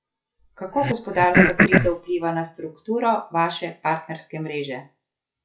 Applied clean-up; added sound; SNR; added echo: classical method log-MMSE.